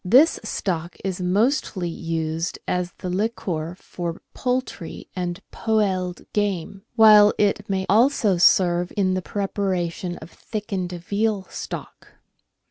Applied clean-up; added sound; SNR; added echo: none; none; none; none.